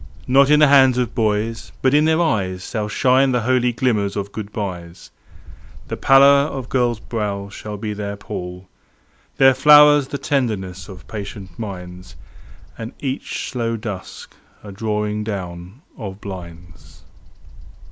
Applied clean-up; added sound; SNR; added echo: none; Bird; 17 dB; none.